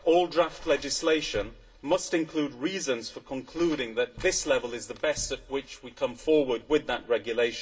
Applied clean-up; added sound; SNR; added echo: none; Bass drum; 20 dB; reverberation time 0.2 s.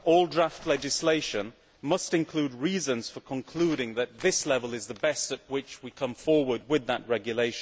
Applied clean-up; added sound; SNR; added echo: none; none; none; none.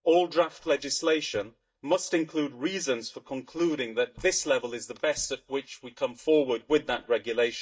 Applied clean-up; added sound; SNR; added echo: neural mask model DeepFilterNet 3.